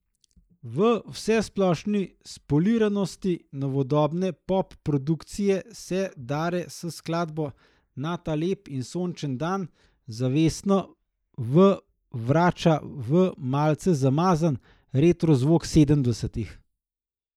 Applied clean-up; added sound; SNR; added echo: neural mask model Resemble Enhance denoiser.